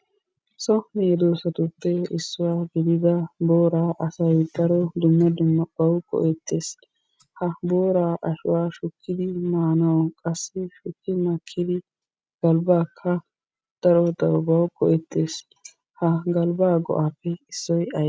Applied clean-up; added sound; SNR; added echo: none; none; none; none.